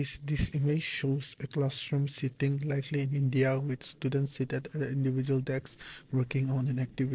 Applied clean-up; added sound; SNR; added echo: neural separator model SepFormer DNS4.